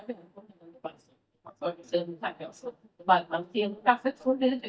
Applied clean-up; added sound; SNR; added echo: neural mask model DeepFilterNet 3.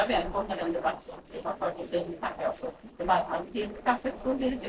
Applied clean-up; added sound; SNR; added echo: neural separator model SepFormer DNS4.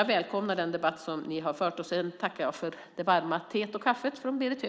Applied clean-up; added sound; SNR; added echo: none; none; none; none.